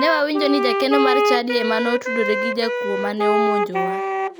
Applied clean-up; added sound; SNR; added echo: none; Wind instrument, woodwind instrument; -1 dB; none.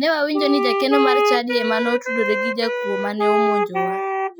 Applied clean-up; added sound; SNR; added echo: classical method Wiener filter.